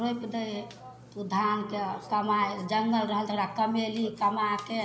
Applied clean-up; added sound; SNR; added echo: none; Burping, eructation; 18 dB; none.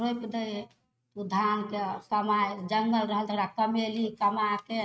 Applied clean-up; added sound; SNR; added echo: neural mask model RNNoise.